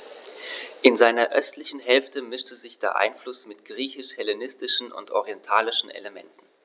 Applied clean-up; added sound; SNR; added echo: none; none; none; none.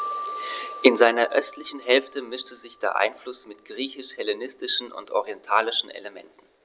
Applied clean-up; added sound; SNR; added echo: none; Marimba, xylophone; 15 dB; none.